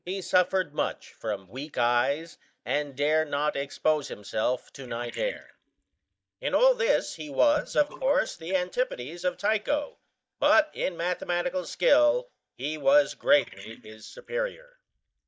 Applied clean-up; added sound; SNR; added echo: neural mask model DeepFilterNet 3.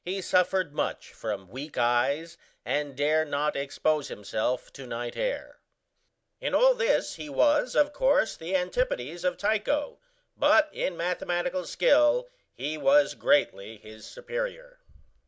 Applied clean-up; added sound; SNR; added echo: none; none; none; none.